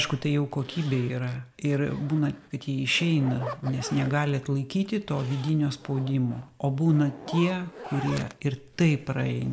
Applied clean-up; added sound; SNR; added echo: none; Zipper (clothing); 16 dB; none.